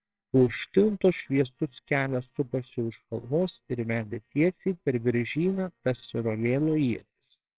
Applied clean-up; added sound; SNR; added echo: neural separator model SepFormer WHAMR!.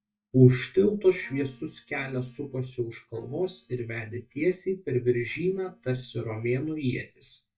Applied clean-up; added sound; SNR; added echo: neural mask model DeepFilterNet 3.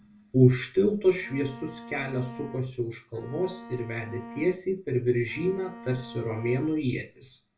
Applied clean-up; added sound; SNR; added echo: none; Bowed string instrument; 15 dB; reverberation time 0.2 s.